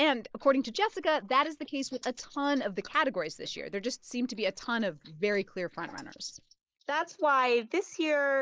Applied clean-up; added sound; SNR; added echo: neural mask model Resemble Enhance denoiser.